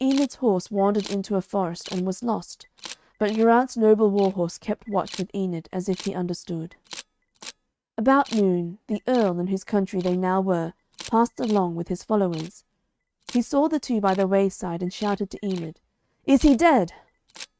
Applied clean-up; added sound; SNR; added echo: neural mask model RNNoise.